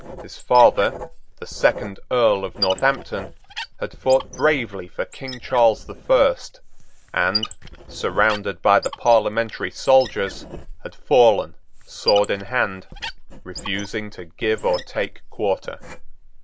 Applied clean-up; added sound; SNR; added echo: none; Writing + Squeak; 12 dB; none.